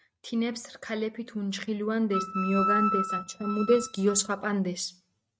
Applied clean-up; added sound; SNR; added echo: neural mask model RNNoise.